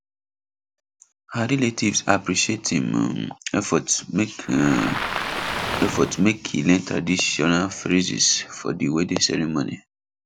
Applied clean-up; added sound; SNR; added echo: none; Waves, surf; 5 dB; none.